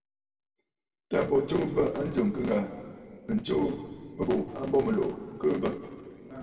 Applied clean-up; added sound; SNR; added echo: none; none; none; reverberation time 1.9 s.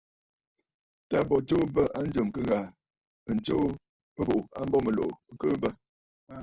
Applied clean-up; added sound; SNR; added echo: none; none; none; none.